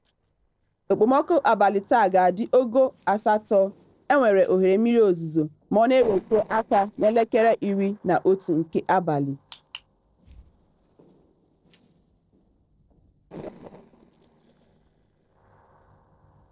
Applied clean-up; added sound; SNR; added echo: neural separator model SepFormer DNS4.